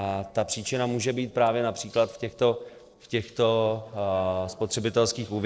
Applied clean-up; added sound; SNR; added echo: neural separator model SepFormer DNS4.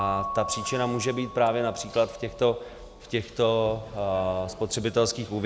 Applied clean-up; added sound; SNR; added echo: none; Keyboard (musical) / Bell; 12 dB; none.